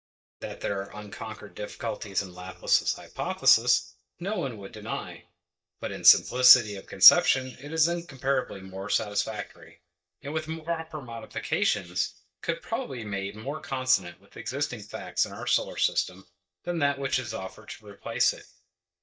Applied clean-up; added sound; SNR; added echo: neural mask model DeepFilterNet 3.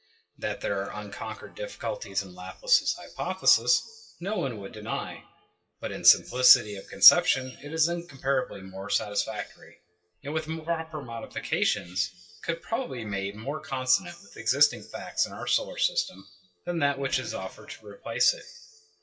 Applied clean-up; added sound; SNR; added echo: classical method WPE with log-MMSE.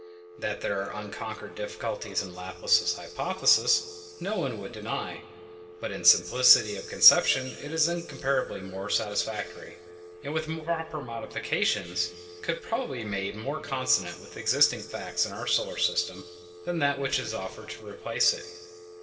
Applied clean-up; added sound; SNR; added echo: none; Telephone; 17 dB; reverberation time 2.5 s.